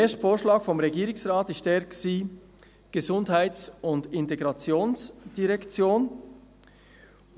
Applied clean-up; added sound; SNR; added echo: none; none; none; none.